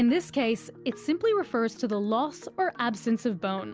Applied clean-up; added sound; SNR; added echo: none; none; none; none.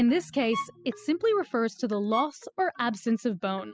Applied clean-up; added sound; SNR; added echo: classical method spectral subtraction.